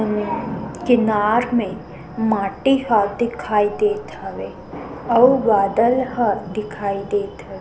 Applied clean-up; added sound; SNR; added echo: none; Thunder + Engine / Boat, Water vehicle; 14 dB; none.